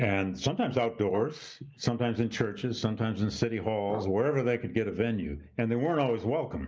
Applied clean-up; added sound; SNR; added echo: neural mask model Resemble Enhance denoiser.